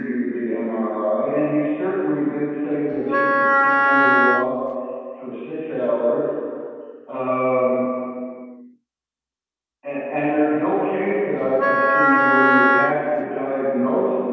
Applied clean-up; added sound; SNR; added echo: none; Wind instrument, woodwind instrument; -5 dB; reverberation time 2.1 s.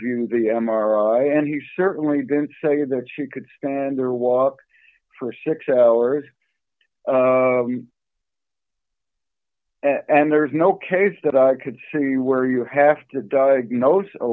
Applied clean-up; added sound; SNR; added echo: none; none; none; none.